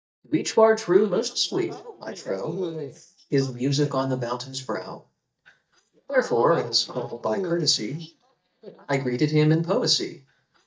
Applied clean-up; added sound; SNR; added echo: neural mask model DeepFilterNet 3.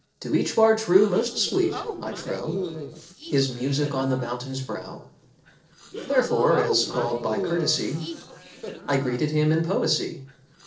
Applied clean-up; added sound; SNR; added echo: neural separator model SepFormer DNS4.